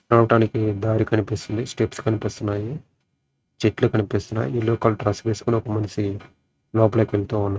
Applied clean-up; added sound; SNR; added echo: neural mask model RNNoise.